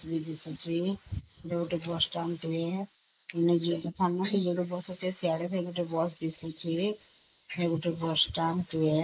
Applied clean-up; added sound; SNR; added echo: neural mask model Resemble Enhance denoiser.